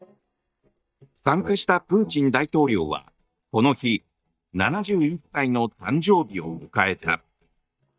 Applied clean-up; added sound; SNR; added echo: neural mask model DeepFilterNet 3.